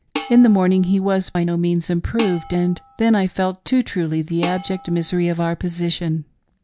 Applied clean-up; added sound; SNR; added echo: none; Dishes, pots, and pans; 16 dB; none.